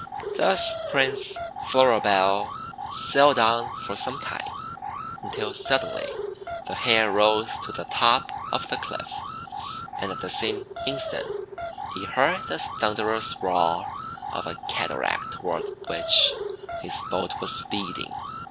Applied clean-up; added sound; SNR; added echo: none; Alarm; 9 dB; none.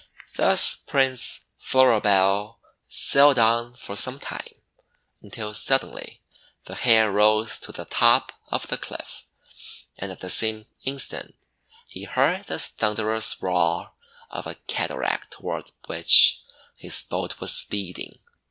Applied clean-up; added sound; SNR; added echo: none; none; none; none.